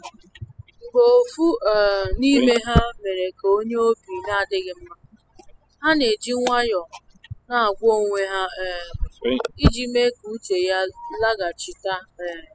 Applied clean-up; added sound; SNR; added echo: classical method spectral subtraction.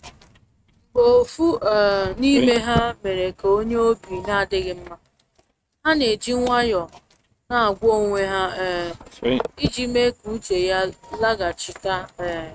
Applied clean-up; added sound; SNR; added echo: neural mask model RNNoise.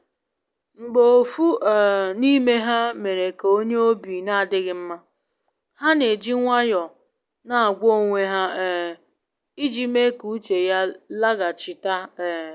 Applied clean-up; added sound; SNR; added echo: none; none; none; none.